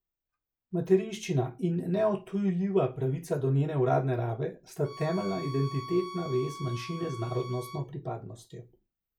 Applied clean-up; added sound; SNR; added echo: none; Bowed string instrument; 14 dB; none.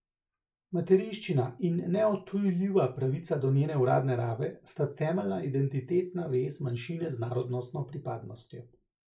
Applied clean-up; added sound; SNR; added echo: neural mask model Resemble Enhance denoiser.